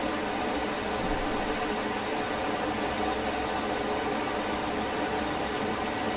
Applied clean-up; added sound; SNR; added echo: none; Purr; 16 dB; reverberation time 0.7 s.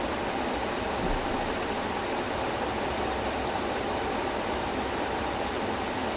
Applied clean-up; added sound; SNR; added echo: none; none; none; none.